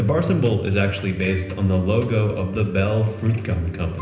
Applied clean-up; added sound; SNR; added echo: none; none; none; reverberation time 0.9 s.